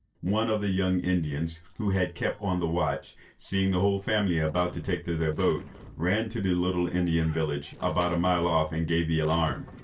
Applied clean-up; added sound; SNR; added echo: neural separator model SepFormer DNS4.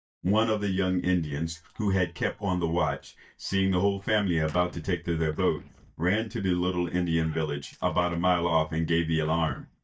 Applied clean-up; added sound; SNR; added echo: neural mask model DeepFilterNet 3.